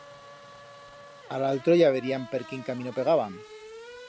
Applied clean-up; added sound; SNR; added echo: none; Race car, auto racing / Accelerating, revving, vroom; 18 dB; none.